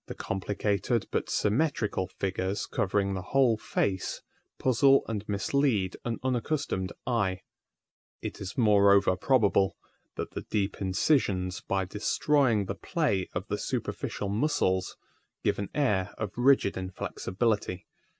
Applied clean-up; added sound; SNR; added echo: none; none; none; none.